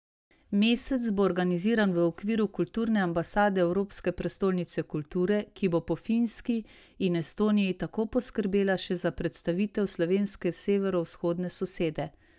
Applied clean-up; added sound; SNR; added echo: none; none; none; none.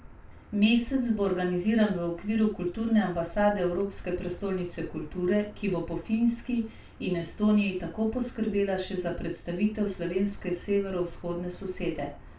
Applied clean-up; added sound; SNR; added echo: none; Car; 18 dB; reverberation time 0.3 s.